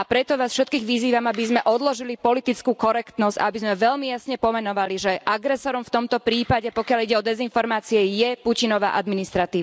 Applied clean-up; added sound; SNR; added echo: none; none; none; none.